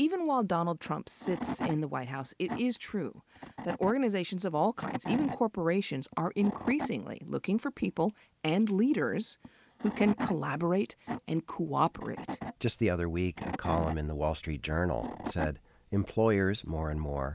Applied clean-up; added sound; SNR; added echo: none; Wood / Tools; 11 dB; none.